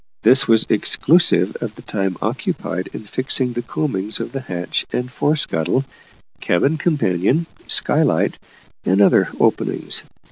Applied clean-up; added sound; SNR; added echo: none; none; none; none.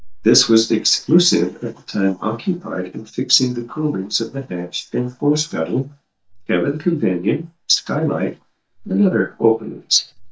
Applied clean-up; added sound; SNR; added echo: neural mask model DeepFilterNet 3.